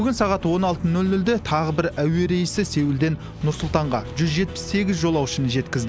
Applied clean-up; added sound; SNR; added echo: none; none; none; none.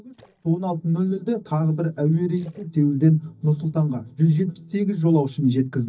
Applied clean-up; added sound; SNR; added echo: neural mask model DeepFilterNet 3.